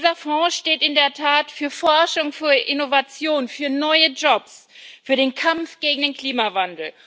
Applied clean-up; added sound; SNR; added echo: none; none; none; none.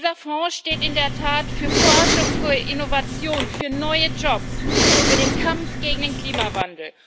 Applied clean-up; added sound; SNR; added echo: none; Respiratory sounds; -3 dB; none.